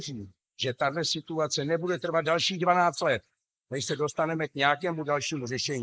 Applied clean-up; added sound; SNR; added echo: neural mask model Resemble Enhance denoiser.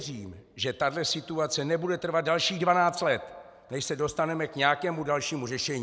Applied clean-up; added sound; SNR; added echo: none; none; none; none.